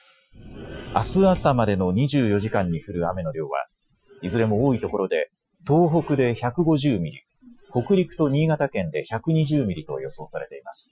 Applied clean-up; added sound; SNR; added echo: classical method Wiener filter.